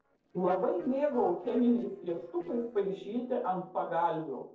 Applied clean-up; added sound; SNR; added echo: neural separator model SepFormer DNS4.